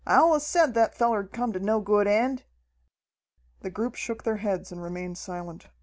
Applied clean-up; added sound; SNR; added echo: none; none; none; none.